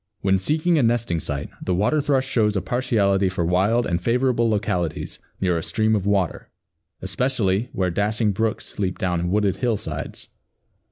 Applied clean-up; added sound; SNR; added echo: none; none; none; none.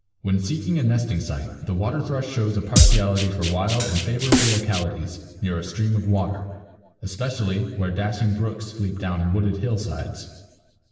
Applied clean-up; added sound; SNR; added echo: none; Drum kit; -4 dB; reverberation time 1.3 s.